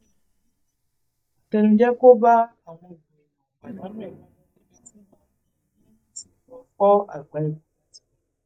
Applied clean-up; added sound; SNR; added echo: neural mask model DeepFilterNet 3.